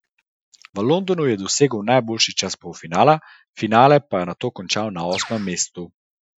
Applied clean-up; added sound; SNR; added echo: classical method Wiener filter.